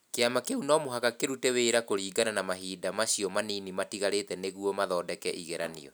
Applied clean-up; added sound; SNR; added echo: none; none; none; none.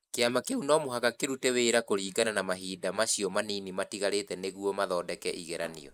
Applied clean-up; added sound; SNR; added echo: neural mask model Resemble Enhance denoiser.